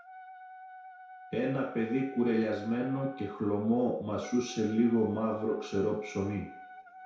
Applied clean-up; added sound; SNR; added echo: none; Wind instrument, woodwind instrument; 17 dB; reverberation time 0.6 s.